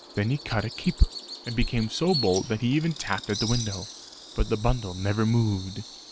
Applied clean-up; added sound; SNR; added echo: none; Bird vocalization, bird call, bird song; 12 dB; none.